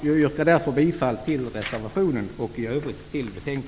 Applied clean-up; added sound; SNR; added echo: none; none; none; none.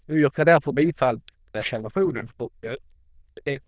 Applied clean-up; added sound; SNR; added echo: neural diffusion model UNIVERSE++.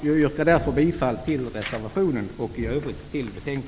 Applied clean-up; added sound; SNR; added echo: none; Thunderstorm; 14 dB; none.